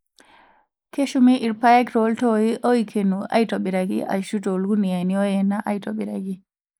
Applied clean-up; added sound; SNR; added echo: neural mask model Resemble Enhance denoiser.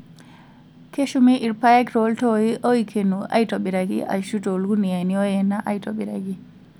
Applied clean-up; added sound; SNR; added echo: none; none; none; none.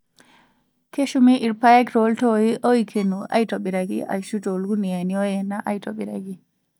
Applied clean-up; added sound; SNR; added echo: neural mask model DeepFilterNet 3.